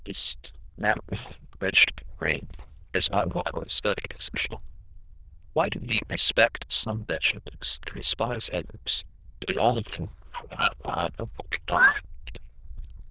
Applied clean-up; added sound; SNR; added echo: neural diffusion model UNIVERSE++.